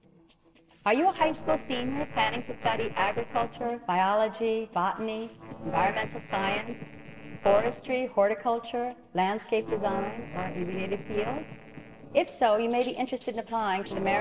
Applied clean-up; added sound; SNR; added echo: neural separator model SepFormer DNS4.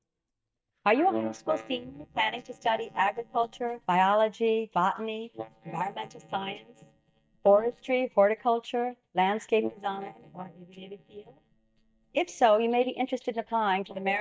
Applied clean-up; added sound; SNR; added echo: neural mask model DeepFilterNet 3.